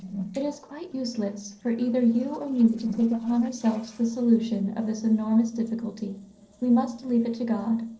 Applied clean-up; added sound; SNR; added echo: neural separator model SepFormer DNS4.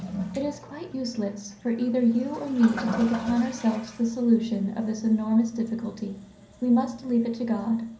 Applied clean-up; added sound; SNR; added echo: none; Toilet flush; 14 dB; reverberation time 0.6 s.